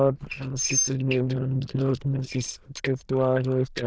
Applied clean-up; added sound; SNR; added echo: neural diffusion model UNIVERSE++.